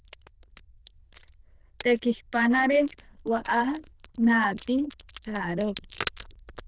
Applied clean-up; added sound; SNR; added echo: neural diffusion model UNIVERSE++.